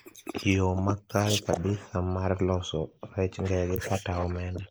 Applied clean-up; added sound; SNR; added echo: neural mask model Resemble Enhance denoiser.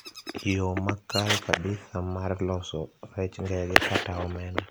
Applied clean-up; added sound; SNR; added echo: none; Bird vocalization, bird call, bird song; 17 dB; none.